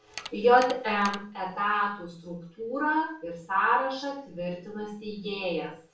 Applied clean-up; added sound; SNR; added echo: none; Mechanisms; 14 dB; reverberation time 0.3 s.